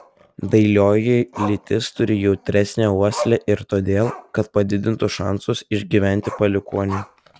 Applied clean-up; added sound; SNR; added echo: none; Growling; 17 dB; none.